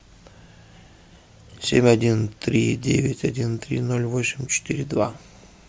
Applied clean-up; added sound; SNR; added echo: none; none; none; none.